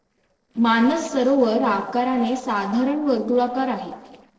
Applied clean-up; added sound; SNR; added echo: neural separator model SepFormer DNS4.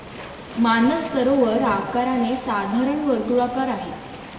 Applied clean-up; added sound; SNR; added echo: none; Waves, surf; 15 dB; reverberation time 1.9 s.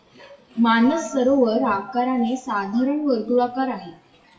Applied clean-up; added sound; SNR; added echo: classical method WPE with log-MMSE.